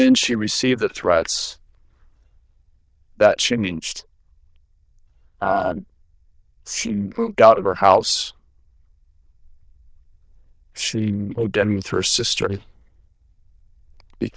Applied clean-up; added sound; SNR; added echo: neural diffusion model UNIVERSE++.